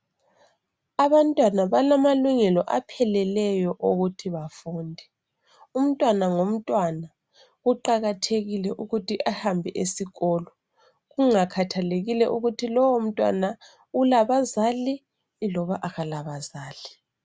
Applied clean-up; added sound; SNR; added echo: none; none; none; none.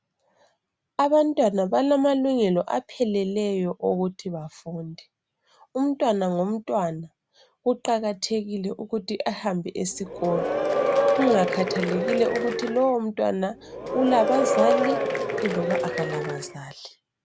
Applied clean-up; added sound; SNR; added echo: none; Applause / Crowd / Cheering; 0 dB; none.